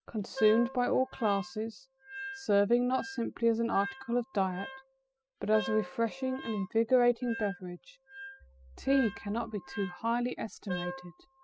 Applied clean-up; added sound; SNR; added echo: classical method spectral subtraction.